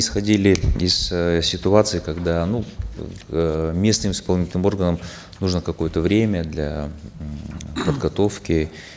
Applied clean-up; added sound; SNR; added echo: none; none; none; none.